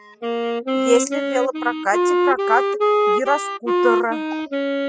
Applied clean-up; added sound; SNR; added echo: classical method spectral subtraction.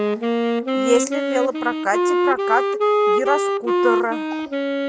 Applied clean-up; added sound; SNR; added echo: none; Wind instrument, woodwind instrument; -4 dB; none.